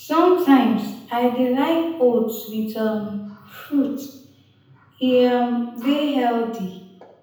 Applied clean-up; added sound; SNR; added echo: none; none; none; reverberation time 0.9 s.